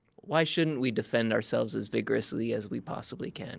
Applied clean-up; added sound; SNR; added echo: none; none; none; none.